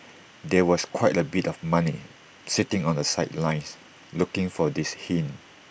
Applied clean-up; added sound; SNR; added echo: none; none; none; none.